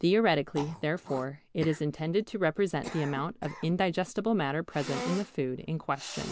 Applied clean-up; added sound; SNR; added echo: none; Cough; 14 dB; none.